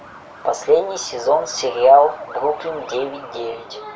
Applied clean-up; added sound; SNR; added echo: none; Truck; 17 dB; none.